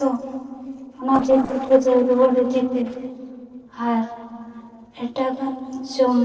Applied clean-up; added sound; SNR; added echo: neural separator model SepFormer DNS4.